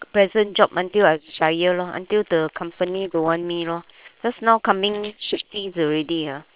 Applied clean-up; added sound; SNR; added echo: neural separator model SepFormer WHAM!.